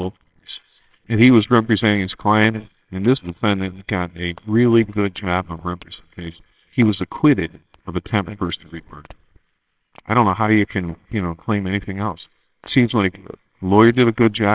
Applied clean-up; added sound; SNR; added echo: neural separator model SepFormer WHAMR!.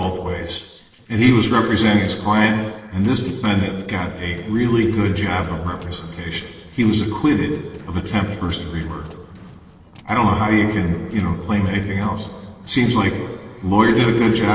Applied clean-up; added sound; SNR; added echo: neural separator model SepFormer DNS4.